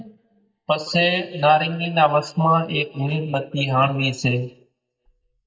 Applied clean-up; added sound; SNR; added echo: neural mask model DeepFilterNet 3.